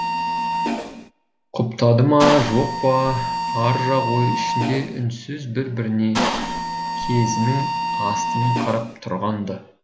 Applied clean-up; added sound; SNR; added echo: none; Mechanisms; 3 dB; none.